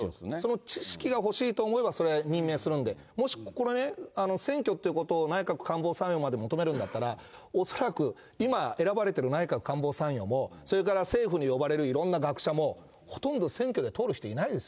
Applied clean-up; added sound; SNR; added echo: none; none; none; none.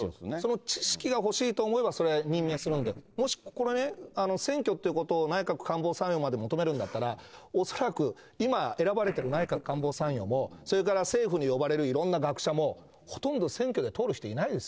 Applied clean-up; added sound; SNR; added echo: neural separator model SepFormer DNS4.